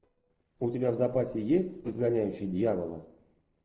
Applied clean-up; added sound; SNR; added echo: neural separator model SepFormer DNS4.